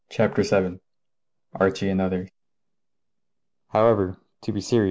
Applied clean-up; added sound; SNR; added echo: none; none; none; none.